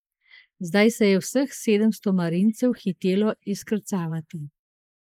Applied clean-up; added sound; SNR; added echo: neural mask model Resemble Enhance denoiser.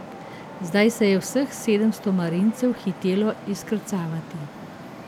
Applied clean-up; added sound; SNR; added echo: none; Traffic noise, roadway noise; 15 dB; none.